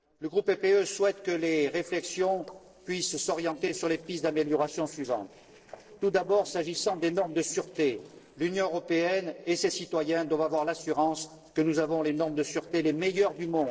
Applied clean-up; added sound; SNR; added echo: neural separator model SepFormer DNS4.